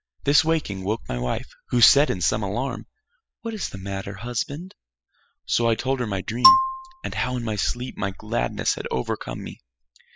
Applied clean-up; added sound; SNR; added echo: classical method spectral subtraction.